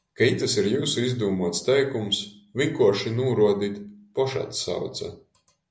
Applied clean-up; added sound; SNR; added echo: none; none; none; none.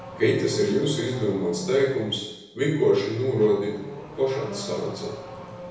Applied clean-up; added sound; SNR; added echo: none; Accelerating, revving, vroom / Car; 15 dB; reverberation time 0.9 s.